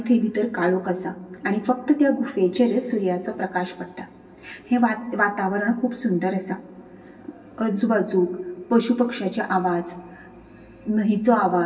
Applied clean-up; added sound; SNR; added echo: none; Bird; 8 dB; reverberation time 0.2 s.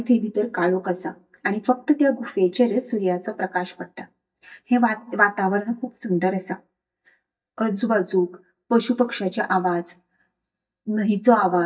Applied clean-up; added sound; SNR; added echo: neural mask model DeepFilterNet 3.